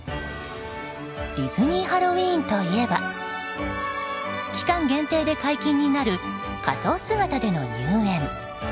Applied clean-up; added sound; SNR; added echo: none; none; none; none.